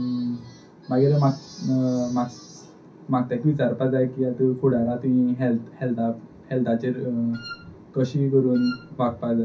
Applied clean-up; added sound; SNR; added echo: none; Wind instrument, woodwind instrument; 17 dB; reverberation time 0.3 s.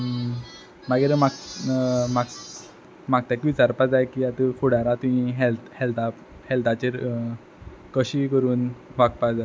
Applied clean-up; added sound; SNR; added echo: none; none; none; none.